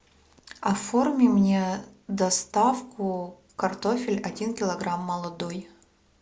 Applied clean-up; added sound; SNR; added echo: none; none; none; none.